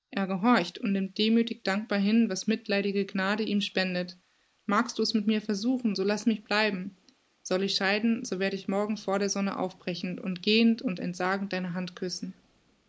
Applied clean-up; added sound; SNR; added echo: neural mask model Resemble Enhance denoiser.